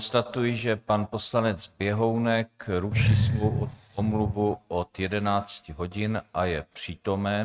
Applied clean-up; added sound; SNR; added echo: neural mask model RNNoise.